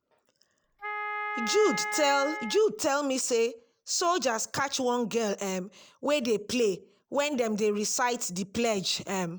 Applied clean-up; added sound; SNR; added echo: none; Wind instrument, woodwind instrument; 5 dB; none.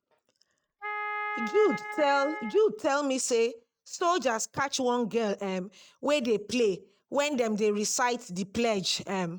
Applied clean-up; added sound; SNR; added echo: neural mask model RNNoise.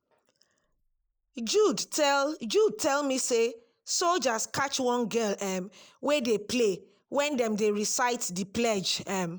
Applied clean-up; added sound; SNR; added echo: neural mask model Resemble Enhance denoiser.